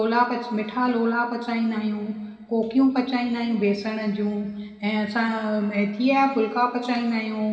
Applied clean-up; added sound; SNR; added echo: none; none; none; reverberation time 2.1 s.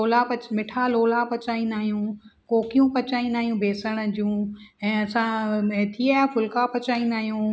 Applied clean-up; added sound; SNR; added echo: none; none; none; none.